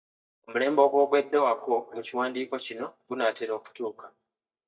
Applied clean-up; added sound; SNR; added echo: neural mask model DeepFilterNet 3.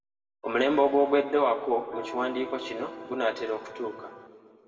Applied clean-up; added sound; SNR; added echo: none; Electric guitar; 14 dB; reverberation time 1.8 s.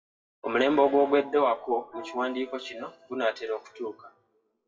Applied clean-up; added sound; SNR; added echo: classical method WPE with log-MMSE.